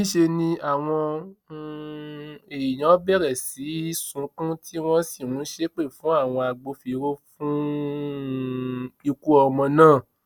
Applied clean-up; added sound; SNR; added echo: none; none; none; none.